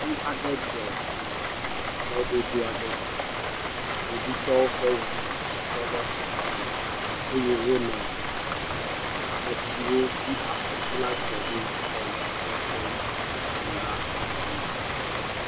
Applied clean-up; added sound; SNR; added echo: none; Rain; -2 dB; none.